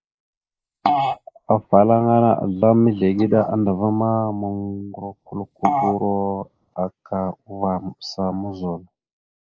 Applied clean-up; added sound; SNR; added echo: neural mask model Resemble Enhance denoiser.